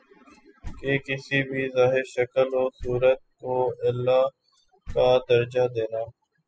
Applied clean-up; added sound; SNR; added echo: classical method spectral subtraction.